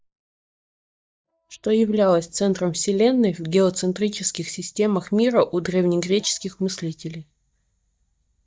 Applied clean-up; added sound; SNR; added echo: neural mask model DeepFilterNet 3.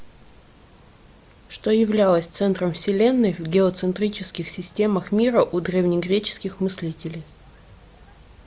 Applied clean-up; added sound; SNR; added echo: none; none; none; none.